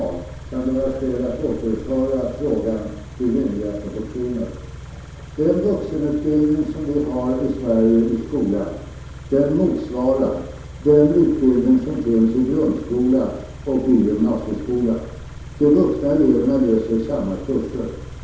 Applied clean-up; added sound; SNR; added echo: none; Idling / Car; 15 dB; reverberation time 0.7 s.